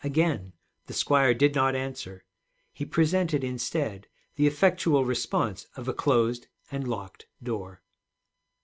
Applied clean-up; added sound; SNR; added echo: none; none; none; none.